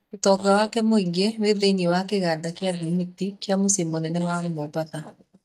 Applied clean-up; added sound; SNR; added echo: neural mask model DeepFilterNet 3.